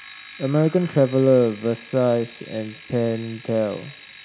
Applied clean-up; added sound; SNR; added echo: none; Alarm; 17 dB; none.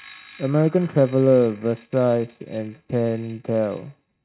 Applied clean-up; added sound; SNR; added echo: neural mask model RNNoise.